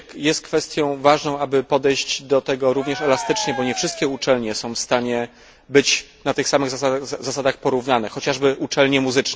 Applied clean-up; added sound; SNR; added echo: none; Cheering; 11 dB; none.